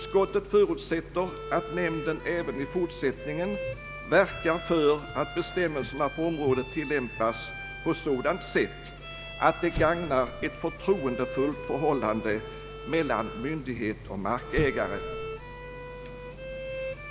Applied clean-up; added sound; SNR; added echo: none; Explosion + Bowed string instrument; 11 dB; none.